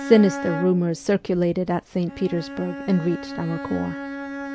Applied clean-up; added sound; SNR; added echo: none; Bowed string instrument; 11 dB; none.